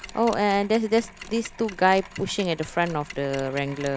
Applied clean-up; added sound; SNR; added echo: none; Mechanisms; 17 dB; none.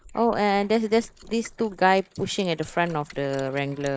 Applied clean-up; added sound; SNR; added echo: neural mask model Resemble Enhance denoiser.